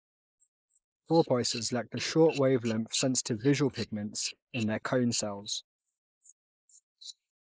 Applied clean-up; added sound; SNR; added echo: neural mask model Resemble Enhance denoiser.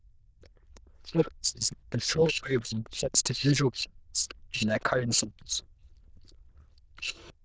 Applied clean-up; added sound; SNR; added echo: neural diffusion model UNIVERSE++.